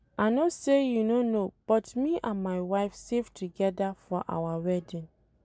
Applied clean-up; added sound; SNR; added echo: none; none; none; none.